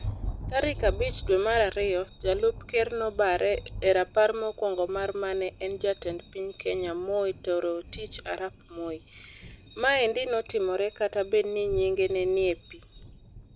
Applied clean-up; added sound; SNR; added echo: none; Thunder; 13 dB; none.